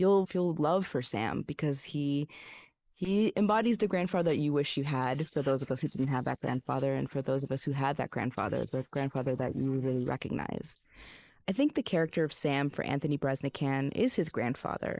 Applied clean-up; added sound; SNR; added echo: neural mask model Resemble Enhance denoiser.